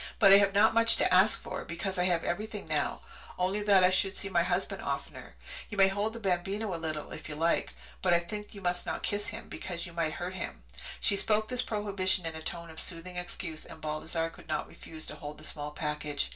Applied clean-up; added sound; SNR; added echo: none; none; none; reverberation time 0.2 s.